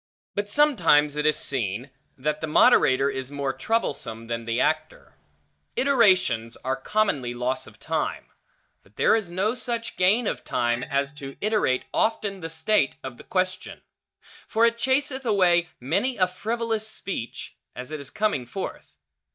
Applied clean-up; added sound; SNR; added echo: neural mask model DeepFilterNet 3.